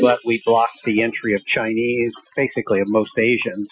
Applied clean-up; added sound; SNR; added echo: classical method Wiener filter.